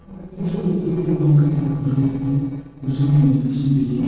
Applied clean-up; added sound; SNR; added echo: neural separator model SepFormer DNS4.